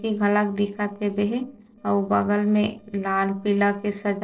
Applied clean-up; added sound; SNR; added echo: neural separator model SepFormer DNS4.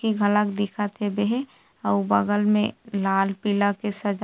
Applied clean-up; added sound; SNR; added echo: none; none; none; none.